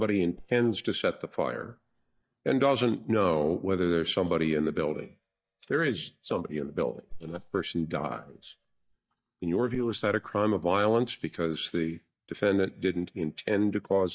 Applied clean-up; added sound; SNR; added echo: neural mask model DeepFilterNet 3.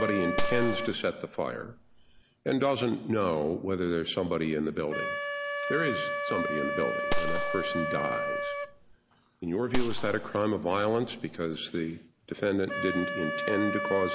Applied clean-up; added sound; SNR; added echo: none; Gunshot, gunfire + Wind instrument, woodwind instrument; 2 dB; none.